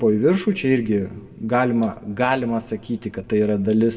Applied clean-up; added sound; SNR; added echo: none; none; none; reverberation time 0.7 s.